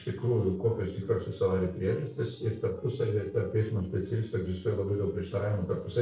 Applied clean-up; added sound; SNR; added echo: neural separator model SepFormer DNS4.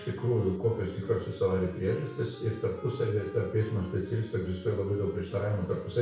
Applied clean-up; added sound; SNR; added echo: none; Wind instrument, woodwind instrument; 19 dB; reverberation time 0.6 s.